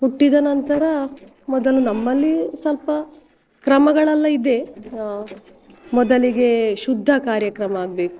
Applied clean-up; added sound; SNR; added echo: neural separator model SepFormer DNS4.